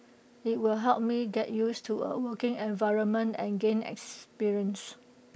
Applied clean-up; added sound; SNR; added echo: none; none; none; none.